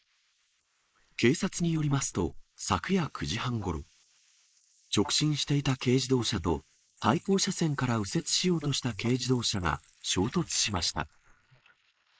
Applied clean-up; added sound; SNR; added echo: neural mask model Resemble Enhance denoiser.